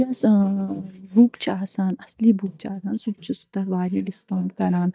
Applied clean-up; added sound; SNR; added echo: neural mask model DeepFilterNet 3.